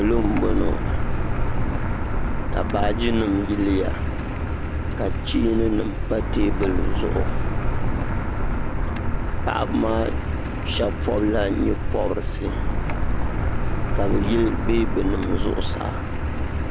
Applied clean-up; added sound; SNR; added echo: none; Car; -4 dB; none.